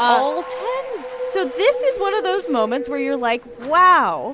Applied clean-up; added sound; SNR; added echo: none; Wind; 9 dB; none.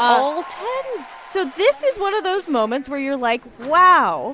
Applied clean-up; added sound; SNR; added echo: none; none; none; none.